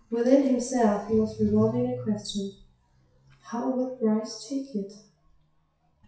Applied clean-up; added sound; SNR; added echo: classical method WPE with log-MMSE.